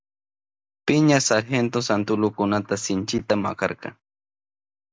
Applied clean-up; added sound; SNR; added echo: none; none; none; none.